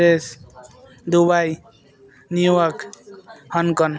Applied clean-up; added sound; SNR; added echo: none; none; none; none.